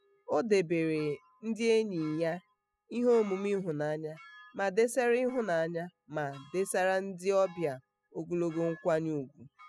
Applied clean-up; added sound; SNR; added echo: classical method spectral subtraction.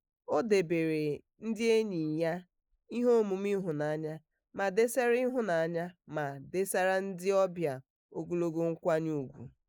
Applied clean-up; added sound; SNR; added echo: neural mask model Resemble Enhance denoiser.